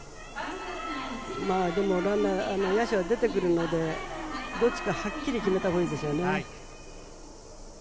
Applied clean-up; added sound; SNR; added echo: none; none; none; none.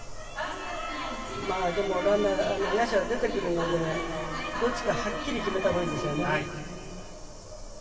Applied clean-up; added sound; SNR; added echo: none; none; none; reverberation time 2.5 s.